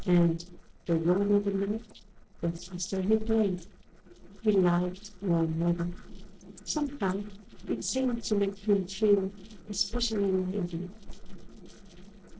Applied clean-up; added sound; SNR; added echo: neural separator model SepFormer DNS4.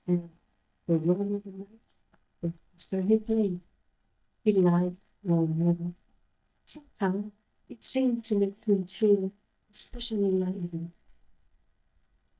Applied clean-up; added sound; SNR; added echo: neural mask model DeepFilterNet 3.